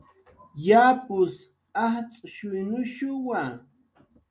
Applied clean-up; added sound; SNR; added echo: none; none; none; none.